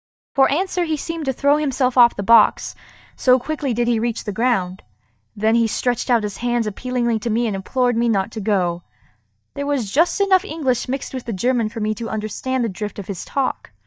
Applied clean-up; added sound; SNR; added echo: neural mask model DeepFilterNet 3.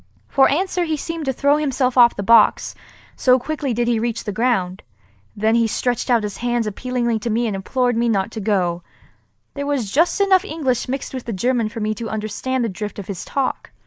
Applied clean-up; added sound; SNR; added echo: neural mask model Resemble Enhance denoiser.